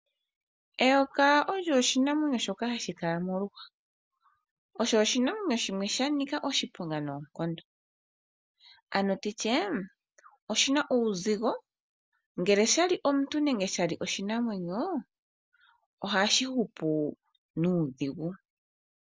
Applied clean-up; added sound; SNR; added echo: none; none; none; none.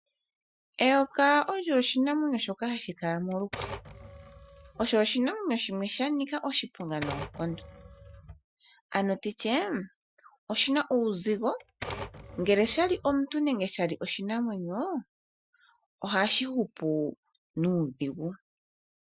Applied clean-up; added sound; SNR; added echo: classical method Wiener filter.